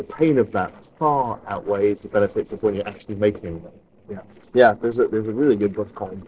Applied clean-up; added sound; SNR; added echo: neural separator model SepFormer DNS4.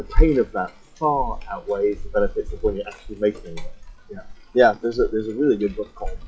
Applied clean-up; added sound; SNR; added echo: classical method WPE with log-MMSE.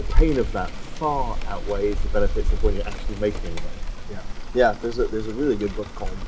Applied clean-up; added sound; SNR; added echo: none; Rain; -3 dB; reverberation time 0.3 s.